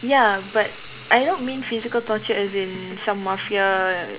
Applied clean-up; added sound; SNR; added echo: none; Hiss; 20 dB; reverberation time 0.2 s.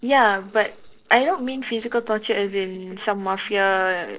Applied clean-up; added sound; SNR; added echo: neural separator model SepFormer DNS4.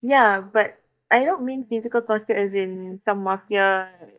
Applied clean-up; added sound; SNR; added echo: neural mask model DeepFilterNet 3.